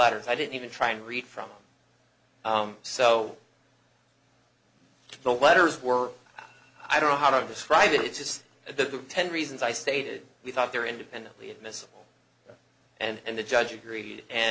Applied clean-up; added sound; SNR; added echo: none; none; none; none.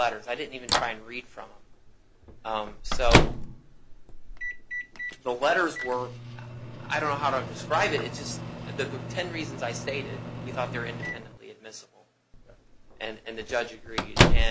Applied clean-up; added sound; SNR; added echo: none; Microwave oven; -3 dB; none.